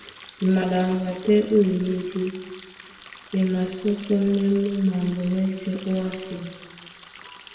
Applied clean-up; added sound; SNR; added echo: none; Water tap, faucet; 20 dB; reverberation time 1.2 s.